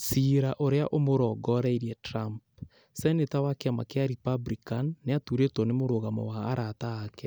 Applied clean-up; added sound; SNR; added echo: none; none; none; none.